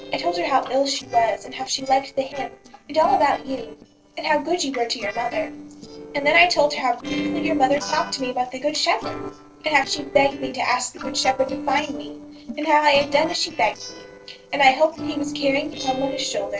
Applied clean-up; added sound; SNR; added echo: neural separator model SepFormer DNS4.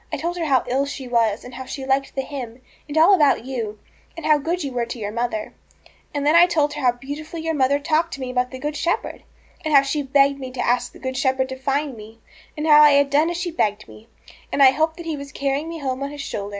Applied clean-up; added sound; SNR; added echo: none; none; none; none.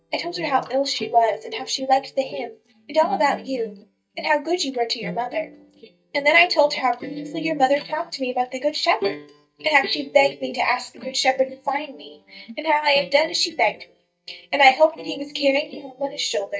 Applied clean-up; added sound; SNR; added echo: neural mask model DeepFilterNet 3.